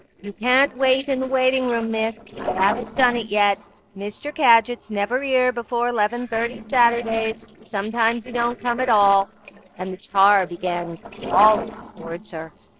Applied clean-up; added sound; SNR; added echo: neural separator model SepFormer DNS4.